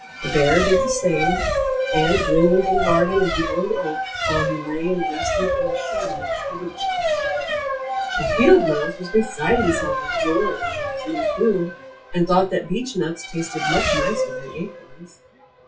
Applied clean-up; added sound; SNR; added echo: classical method WPE with log-MMSE.